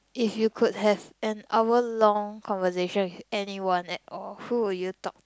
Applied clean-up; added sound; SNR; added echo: none; none; none; none.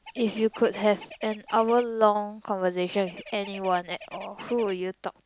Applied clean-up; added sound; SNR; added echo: none; Bird; 16 dB; none.